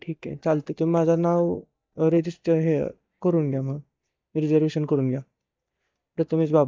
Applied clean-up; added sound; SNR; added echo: neural mask model DeepFilterNet 3.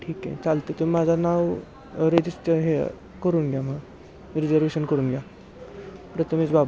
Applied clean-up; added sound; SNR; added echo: none; Fireworks; 19 dB; none.